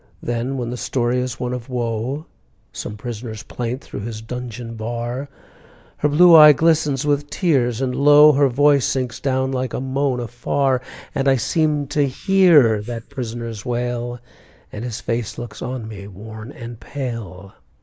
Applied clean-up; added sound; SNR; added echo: neural mask model Resemble Enhance denoiser.